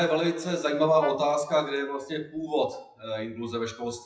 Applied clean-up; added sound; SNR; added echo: classical method WPE with log-MMSE.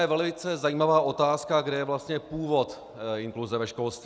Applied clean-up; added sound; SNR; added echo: none; none; none; none.